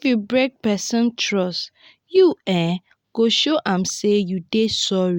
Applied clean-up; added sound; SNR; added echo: none; none; none; none.